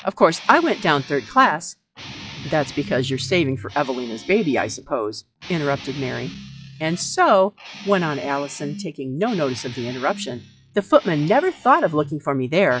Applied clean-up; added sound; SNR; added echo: classical method log-MMSE.